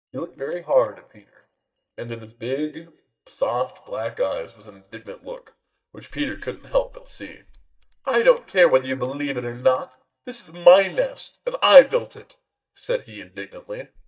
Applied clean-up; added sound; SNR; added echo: neural mask model DeepFilterNet 3.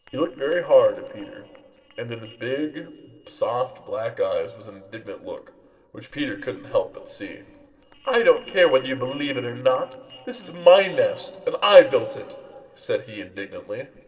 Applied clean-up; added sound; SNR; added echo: neural separator model SepFormer DNS4.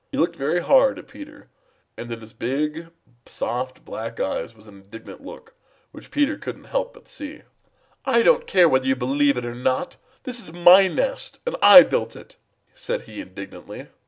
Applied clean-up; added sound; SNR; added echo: none; none; none; none.